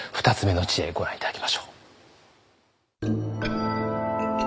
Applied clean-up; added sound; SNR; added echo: none; none; none; none.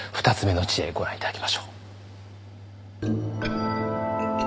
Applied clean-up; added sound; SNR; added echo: none; Mechanical fan; 16 dB; none.